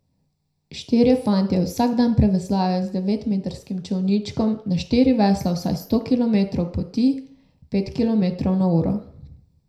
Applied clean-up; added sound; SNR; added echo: none; none; none; reverberation time 0.5 s.